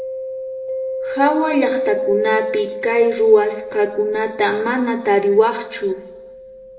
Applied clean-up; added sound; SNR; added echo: none; Mallet percussion; 8 dB; reverberation time 1.1 s.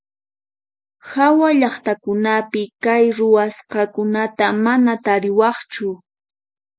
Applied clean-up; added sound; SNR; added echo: none; none; none; none.